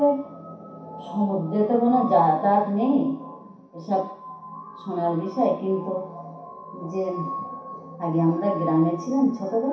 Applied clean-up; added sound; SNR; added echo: none; none; none; reverberation time 0.6 s.